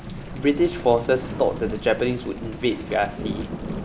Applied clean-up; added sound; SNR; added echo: none; Thunder / Rain; 9 dB; none.